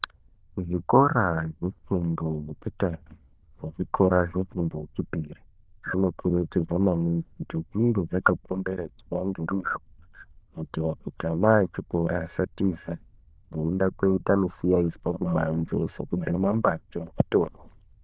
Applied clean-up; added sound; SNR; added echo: neural diffusion model UNIVERSE++.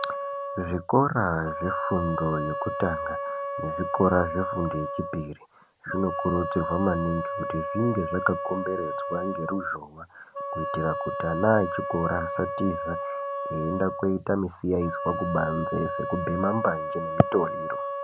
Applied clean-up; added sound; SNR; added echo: none; Wind instrument, woodwind instrument; 4 dB; none.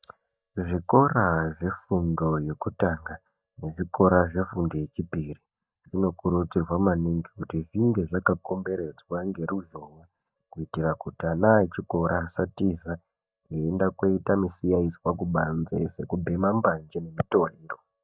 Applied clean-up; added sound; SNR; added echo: neural mask model DeepFilterNet 3.